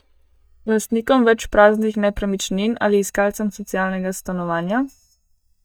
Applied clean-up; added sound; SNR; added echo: neural mask model DeepFilterNet 3.